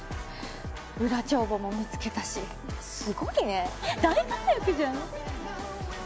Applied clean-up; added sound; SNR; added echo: none; none; none; none.